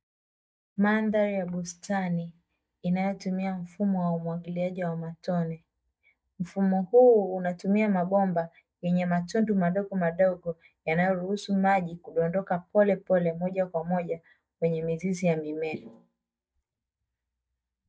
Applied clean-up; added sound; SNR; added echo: neural mask model DeepFilterNet 3.